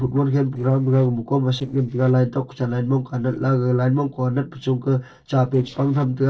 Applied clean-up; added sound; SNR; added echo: neural separator model SepFormer DNS4.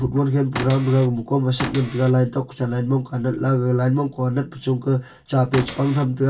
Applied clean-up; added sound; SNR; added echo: none; Cupboard open or close / Door; 11 dB; reverberation time 0.2 s.